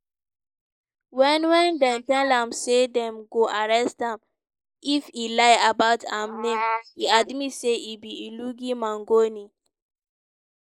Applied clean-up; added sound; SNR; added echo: neural mask model Resemble Enhance denoiser.